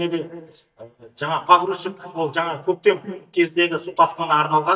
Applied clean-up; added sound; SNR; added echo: neural mask model DeepFilterNet 3.